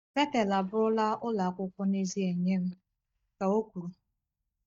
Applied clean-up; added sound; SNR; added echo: neural mask model DeepFilterNet 3.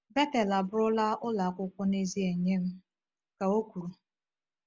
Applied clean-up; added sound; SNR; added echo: none; none; none; none.